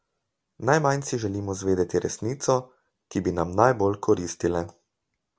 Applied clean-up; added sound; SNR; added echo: none; none; none; none.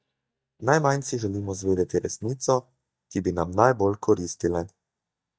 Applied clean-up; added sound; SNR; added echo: neural mask model DeepFilterNet 3.